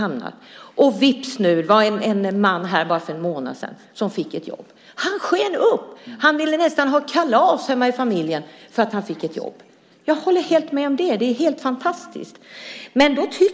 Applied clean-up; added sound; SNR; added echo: none; none; none; none.